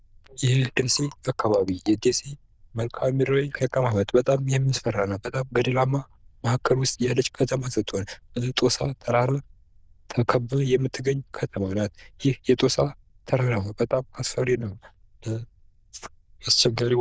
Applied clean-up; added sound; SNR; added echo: neural diffusion model UNIVERSE++.